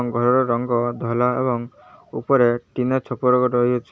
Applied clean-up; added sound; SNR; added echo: none; none; none; none.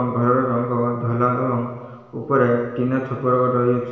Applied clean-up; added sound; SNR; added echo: none; none; none; reverberation time 1.1 s.